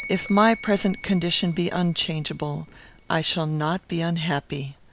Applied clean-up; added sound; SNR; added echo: none; Bell; 2 dB; none.